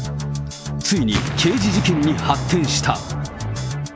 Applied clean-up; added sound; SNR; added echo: none; Explosion; 10 dB; none.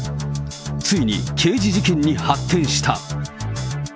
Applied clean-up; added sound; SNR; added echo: none; none; none; none.